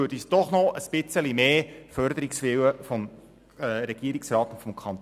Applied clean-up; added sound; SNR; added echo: none; none; none; none.